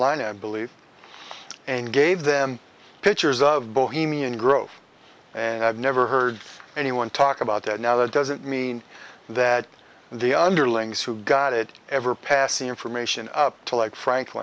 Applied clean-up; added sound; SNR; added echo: none; none; none; none.